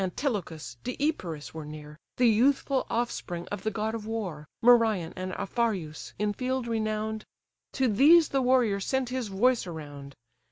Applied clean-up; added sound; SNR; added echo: none; none; none; none.